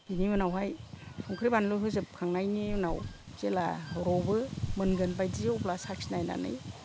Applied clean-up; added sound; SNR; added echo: none; Squeak; 12 dB; none.